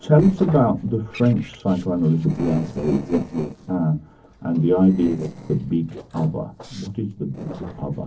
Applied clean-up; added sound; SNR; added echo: neural separator model SepFormer DNS4.